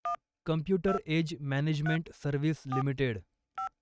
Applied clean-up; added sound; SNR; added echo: neural mask model RNNoise.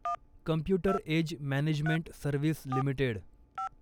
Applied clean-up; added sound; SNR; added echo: none; Telephone; 10 dB; none.